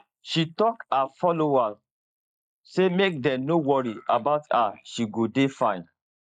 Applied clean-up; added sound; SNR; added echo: neural mask model Resemble Enhance denoiser.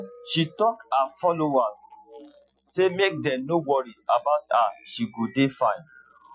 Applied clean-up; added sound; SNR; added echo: classical method Wiener filter.